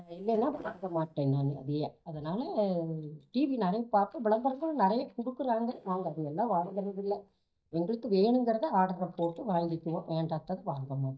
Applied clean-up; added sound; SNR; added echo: neural mask model DeepFilterNet 3.